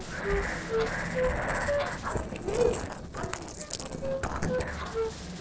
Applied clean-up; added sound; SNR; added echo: neural separator model SepFormer DNS4.